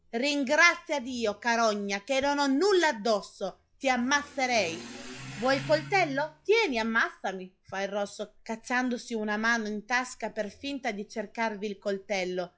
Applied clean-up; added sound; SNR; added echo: classical method log-MMSE.